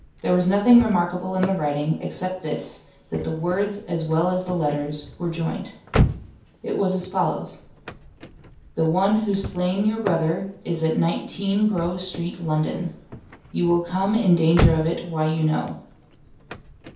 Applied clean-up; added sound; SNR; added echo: none; Slam / Car; 8 dB; reverberation time 0.6 s.